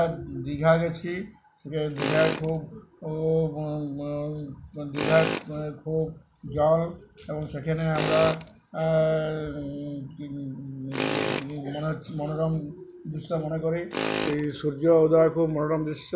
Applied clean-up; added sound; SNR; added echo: none; Tools; 8 dB; none.